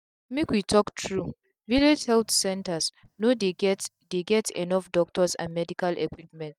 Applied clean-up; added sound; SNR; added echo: neural mask model DeepFilterNet 3.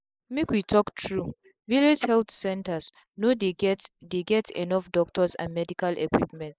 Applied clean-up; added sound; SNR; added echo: neural mask model Resemble Enhance denoiser.